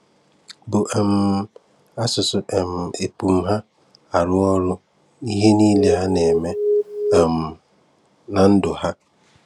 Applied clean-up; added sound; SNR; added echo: none; Alarm; -1 dB; none.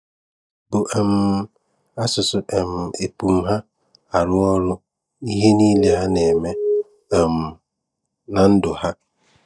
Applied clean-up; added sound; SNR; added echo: neural mask model DeepFilterNet 3.